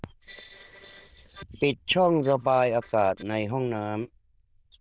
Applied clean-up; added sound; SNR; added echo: neural diffusion model UNIVERSE++.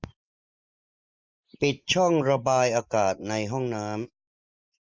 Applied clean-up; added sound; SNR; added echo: neural mask model Resemble Enhance denoiser.